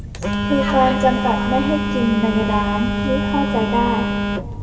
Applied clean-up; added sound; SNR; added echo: none; Telephone; 0 dB; reverberation time 2.1 s.